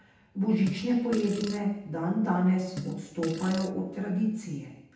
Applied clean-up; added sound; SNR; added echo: none; Fart; 12 dB; reverberation time 0.8 s.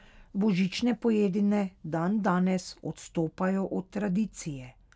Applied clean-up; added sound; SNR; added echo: none; none; none; none.